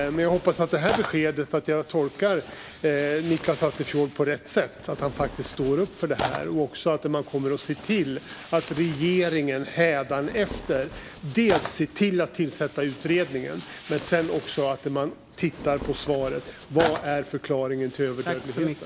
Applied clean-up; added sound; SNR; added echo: none; Tearing; 13 dB; none.